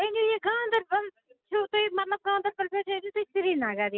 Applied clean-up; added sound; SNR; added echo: none; none; none; none.